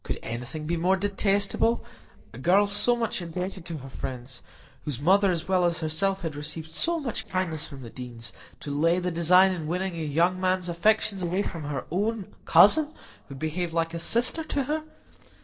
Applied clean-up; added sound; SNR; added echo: neural separator model SepFormer DNS4.